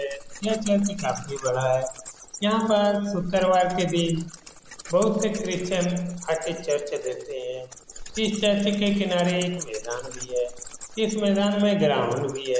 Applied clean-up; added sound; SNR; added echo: none; Liquid + Wild animals; 14 dB; none.